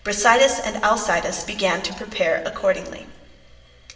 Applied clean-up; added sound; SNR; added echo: none; none; none; reverberation time 1.1 s.